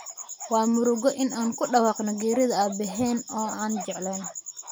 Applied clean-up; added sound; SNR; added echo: none; Bark; 20 dB; none.